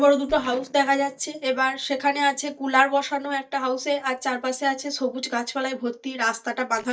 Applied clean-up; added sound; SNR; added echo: neural mask model DeepFilterNet 3.